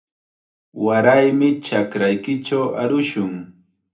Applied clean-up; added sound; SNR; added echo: none; none; none; reverberation time 0.3 s.